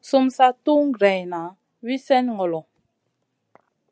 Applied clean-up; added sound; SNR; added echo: none; none; none; none.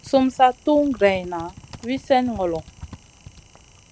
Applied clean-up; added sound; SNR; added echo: none; Typing; 20 dB; none.